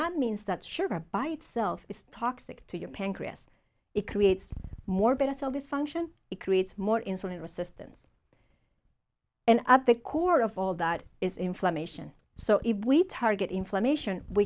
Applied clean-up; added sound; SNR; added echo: none; none; none; none.